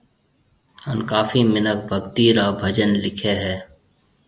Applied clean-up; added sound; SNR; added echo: none; none; none; none.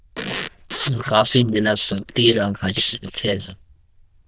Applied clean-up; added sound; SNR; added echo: neural diffusion model UNIVERSE++.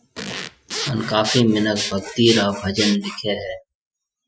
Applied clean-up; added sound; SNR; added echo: classical method Wiener filter.